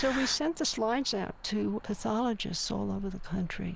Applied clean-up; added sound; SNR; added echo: none; Cricket / Motor vehicle (road); 14 dB; none.